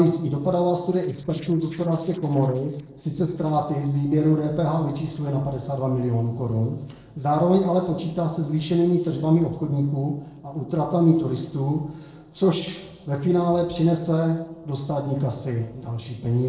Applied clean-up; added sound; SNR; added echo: neural separator model SepFormer DNS4.